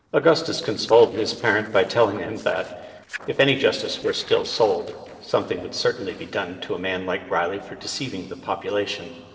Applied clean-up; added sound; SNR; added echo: neural separator model SepFormer DNS4.